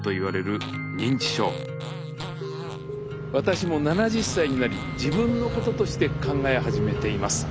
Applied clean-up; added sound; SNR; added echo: none; Fart; 16 dB; none.